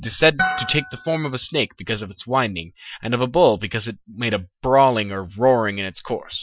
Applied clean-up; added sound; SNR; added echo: classical method Wiener filter.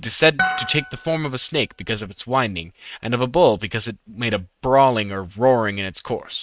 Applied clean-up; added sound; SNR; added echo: neural mask model RNNoise.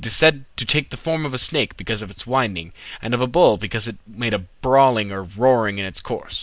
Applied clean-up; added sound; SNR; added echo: none; none; none; none.